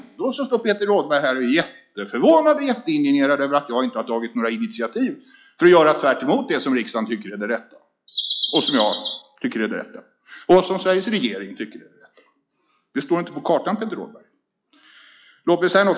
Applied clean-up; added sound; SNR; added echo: classical method log-MMSE.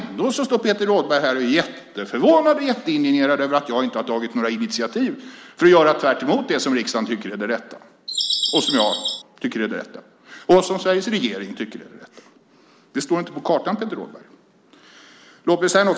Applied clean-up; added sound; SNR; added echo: none; Bird vocalization, bird call, bird song; 2 dB; none.